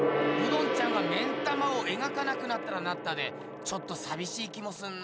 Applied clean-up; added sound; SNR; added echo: none; Gong; -1 dB; none.